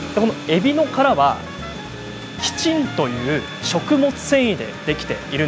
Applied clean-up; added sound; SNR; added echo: none; none; none; none.